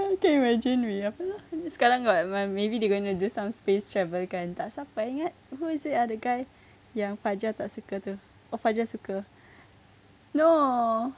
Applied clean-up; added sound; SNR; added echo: none; none; none; none.